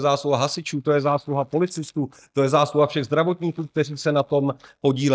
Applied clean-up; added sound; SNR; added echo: neural mask model DeepFilterNet 3.